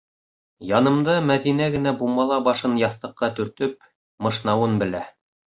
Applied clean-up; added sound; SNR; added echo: none; none; none; none.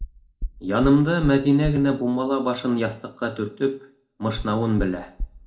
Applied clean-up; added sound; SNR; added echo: none; Knock; 12 dB; reverberation time 0.3 s.